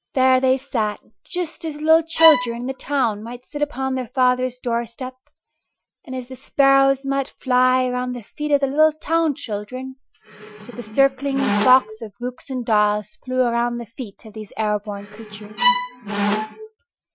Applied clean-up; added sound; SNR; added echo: classical method Wiener filter.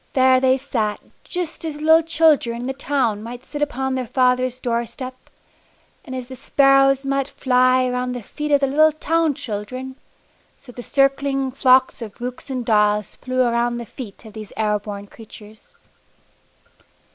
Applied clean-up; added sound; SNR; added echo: none; none; none; none.